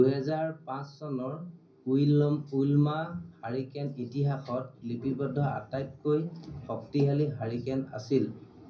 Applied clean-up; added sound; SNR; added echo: none; none; none; reverberation time 0.5 s.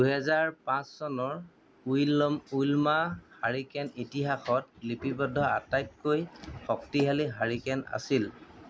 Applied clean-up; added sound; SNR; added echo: none; none; none; none.